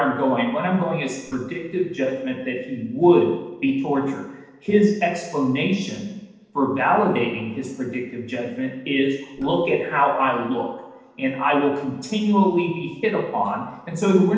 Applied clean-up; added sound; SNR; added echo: neural separator model SepFormer DNS4.